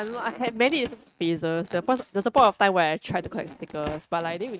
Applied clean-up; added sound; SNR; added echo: neural mask model RNNoise.